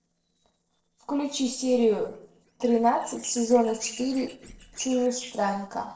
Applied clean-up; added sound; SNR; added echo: neural separator model SepFormer DNS4.